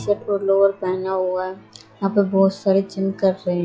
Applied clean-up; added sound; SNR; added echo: classical method log-MMSE.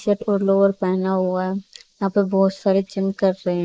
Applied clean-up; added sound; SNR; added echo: neural mask model Resemble Enhance denoiser.